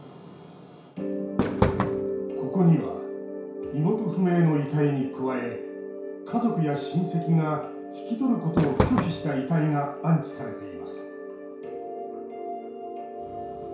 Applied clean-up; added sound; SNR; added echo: none; Fireworks; 1 dB; reverberation time 0.6 s.